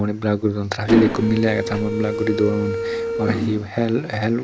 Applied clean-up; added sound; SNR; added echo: none; Mechanisms; 4 dB; none.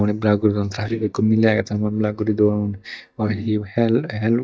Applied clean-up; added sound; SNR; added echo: neural mask model DeepFilterNet 3.